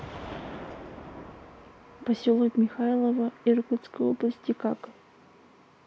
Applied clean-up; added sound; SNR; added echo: none; Gunshot, gunfire; 18 dB; none.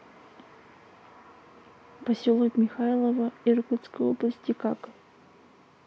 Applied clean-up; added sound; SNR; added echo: none; none; none; none.